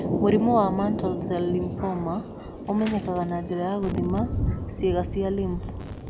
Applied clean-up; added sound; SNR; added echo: none; Thunder; 4 dB; none.